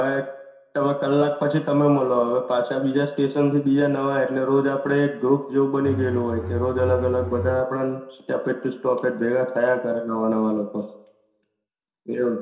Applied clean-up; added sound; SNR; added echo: none; Bowed string instrument; 6 dB; reverberation time 0.7 s.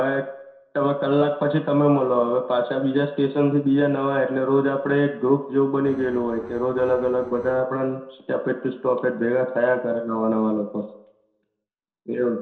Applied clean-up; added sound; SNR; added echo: neural separator model SepFormer DNS4.